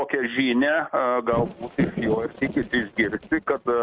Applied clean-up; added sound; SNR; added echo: neural mask model RNNoise.